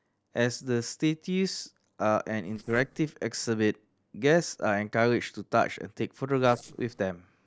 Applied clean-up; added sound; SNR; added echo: neural separator model SepFormer DNS4.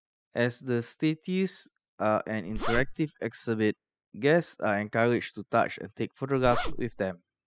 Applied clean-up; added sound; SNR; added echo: classical method spectral subtraction.